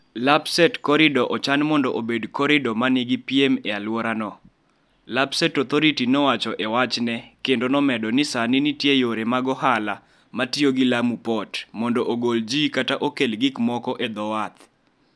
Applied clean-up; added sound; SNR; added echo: none; none; none; none.